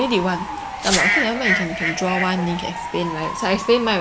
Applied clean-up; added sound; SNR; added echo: none; Bird / Fowl + Glass; 2 dB; none.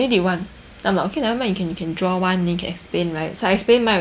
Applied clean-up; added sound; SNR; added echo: none; none; none; none.